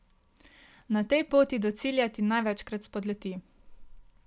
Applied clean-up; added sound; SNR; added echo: none; none; none; none.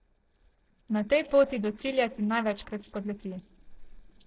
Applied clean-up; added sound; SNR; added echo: neural separator model SepFormer DNS4.